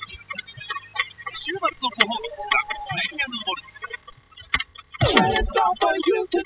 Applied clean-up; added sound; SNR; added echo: classical method spectral subtraction.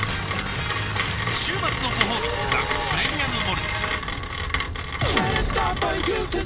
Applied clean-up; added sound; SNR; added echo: none; Rain; 1 dB; none.